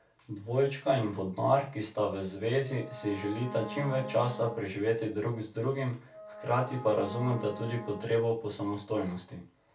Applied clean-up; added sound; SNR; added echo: none; Wind instrument, woodwind instrument; 14 dB; reverberation time 0.2 s.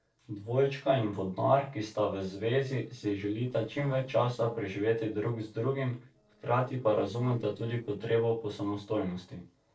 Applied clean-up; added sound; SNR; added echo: neural separator model SepFormer DNS4.